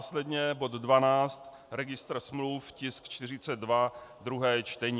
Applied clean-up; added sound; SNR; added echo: none; none; none; none.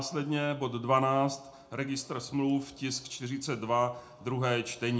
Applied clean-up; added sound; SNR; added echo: none; none; none; reverberation time 0.3 s.